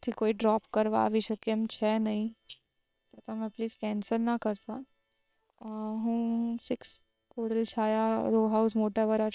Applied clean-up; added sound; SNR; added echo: neural separator model SepFormer WHAM!.